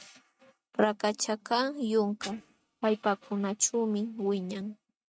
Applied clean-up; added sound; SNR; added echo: neural mask model RNNoise.